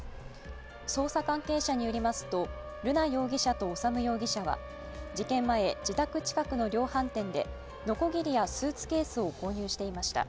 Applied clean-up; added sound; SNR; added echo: none; Siren; 15 dB; none.